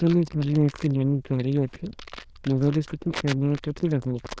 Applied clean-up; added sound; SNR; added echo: neural diffusion model UNIVERSE++.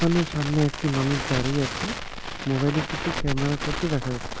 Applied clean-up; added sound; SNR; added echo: none; Crackle; 5 dB; none.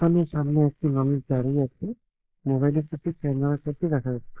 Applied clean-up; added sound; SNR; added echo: neural mask model Resemble Enhance denoiser.